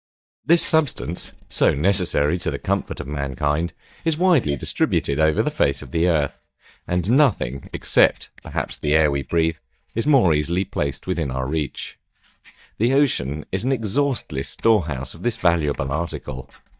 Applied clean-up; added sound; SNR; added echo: neural mask model DeepFilterNet 3.